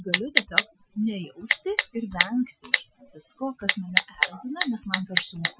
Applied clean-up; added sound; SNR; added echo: classical method Wiener filter.